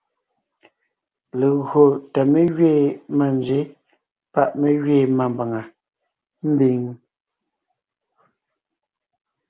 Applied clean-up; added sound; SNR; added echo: none; none; none; none.